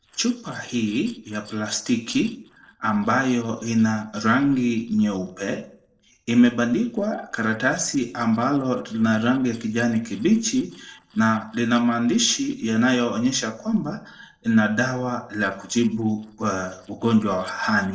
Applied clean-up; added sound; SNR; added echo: neural separator model SepFormer DNS4.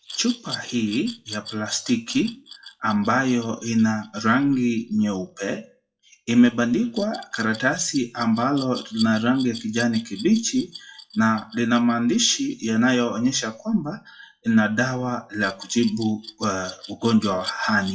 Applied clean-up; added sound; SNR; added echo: classical method WPE with log-MMSE.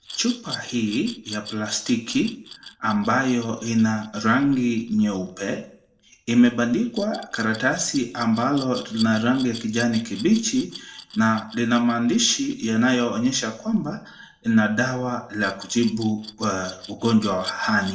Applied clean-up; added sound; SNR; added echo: none; Glass; 19 dB; reverberation time 0.4 s.